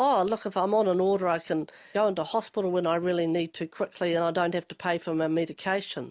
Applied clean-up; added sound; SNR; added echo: none; none; none; none.